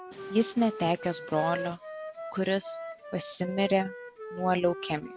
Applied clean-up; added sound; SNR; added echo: none; Wind instrument, woodwind instrument; 10 dB; none.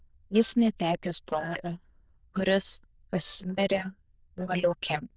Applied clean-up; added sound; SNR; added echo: neural diffusion model UNIVERSE++.